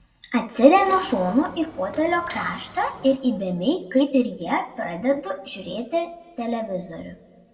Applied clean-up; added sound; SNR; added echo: none; Mechanisms; 17 dB; reverberation time 1.4 s.